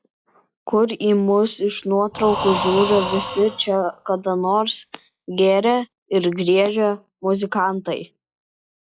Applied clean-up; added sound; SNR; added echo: classical method log-MMSE.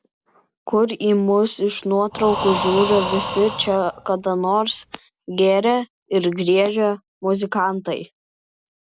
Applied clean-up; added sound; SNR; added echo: none; Breathing; 7 dB; none.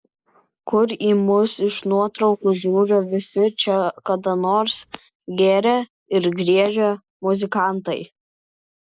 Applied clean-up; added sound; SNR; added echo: neural mask model Resemble Enhance denoiser.